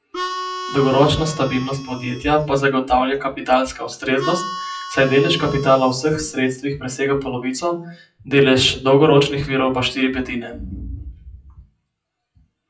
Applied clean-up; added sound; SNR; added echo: classical method WPE with log-MMSE.